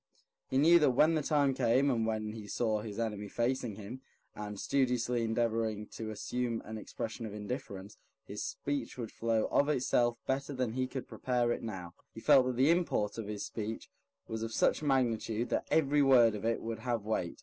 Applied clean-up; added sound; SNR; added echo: none; none; none; none.